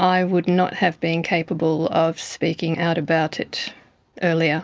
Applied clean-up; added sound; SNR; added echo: none; none; none; none.